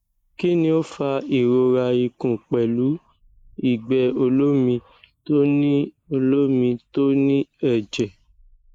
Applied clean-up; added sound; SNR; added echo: neural mask model Resemble Enhance denoiser.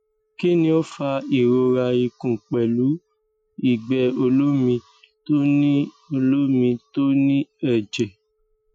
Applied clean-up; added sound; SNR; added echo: classical method Wiener filter.